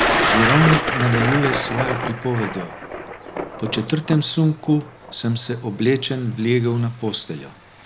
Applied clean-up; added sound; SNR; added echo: none; Thunder; 3 dB; none.